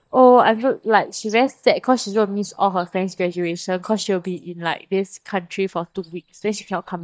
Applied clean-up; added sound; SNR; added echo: neural mask model DeepFilterNet 3.